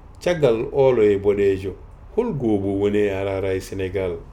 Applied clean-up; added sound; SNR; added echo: none; none; none; none.